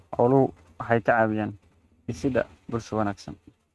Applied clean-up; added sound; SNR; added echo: neural mask model RNNoise.